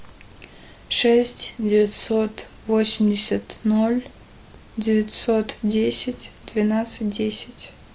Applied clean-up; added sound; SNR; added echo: none; none; none; none.